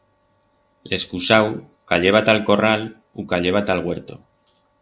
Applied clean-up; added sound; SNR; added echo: none; none; none; none.